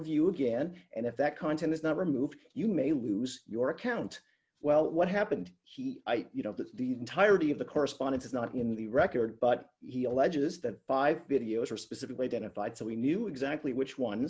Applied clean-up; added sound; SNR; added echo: none; none; none; none.